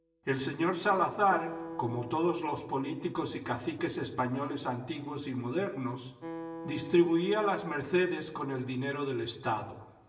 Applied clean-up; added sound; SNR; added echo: none; Acoustic guitar; 16 dB; reverberation time 0.8 s.